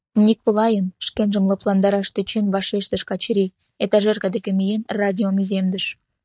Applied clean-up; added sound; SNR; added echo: neural mask model DeepFilterNet 3.